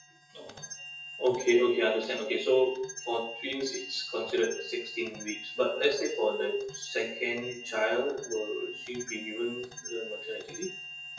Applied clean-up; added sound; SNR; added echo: classical method WPE with log-MMSE.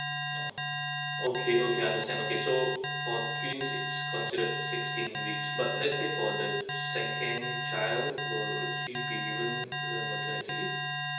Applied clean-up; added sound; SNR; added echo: none; Alarm; -1 dB; reverberation time 0.9 s.